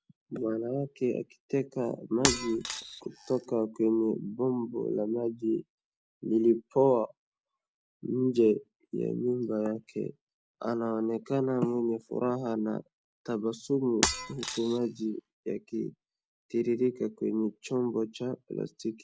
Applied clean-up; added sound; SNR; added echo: none; Shatter; 4 dB; none.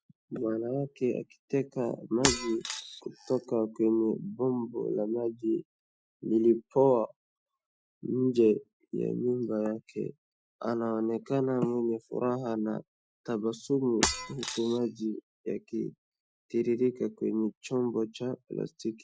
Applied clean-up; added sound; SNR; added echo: classical method Wiener filter.